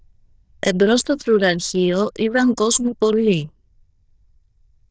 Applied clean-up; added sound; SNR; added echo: neural diffusion model UNIVERSE++.